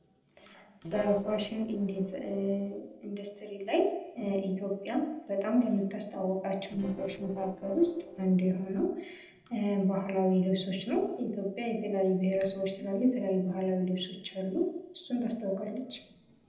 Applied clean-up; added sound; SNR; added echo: neural separator model SepFormer DNS4.